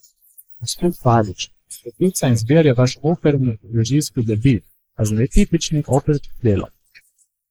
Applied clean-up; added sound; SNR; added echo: neural mask model Resemble Enhance denoiser.